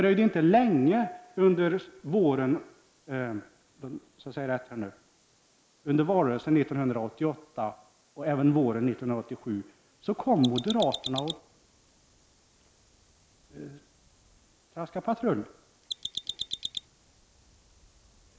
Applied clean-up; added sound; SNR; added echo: neural mask model Resemble Enhance denoiser.